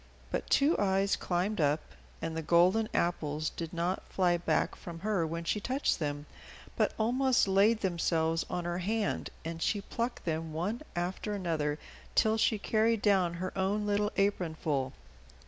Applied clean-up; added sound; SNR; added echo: none; none; none; none.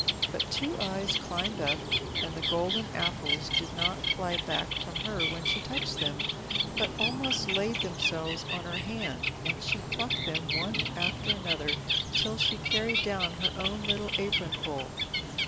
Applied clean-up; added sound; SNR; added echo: none; Bird; -4 dB; none.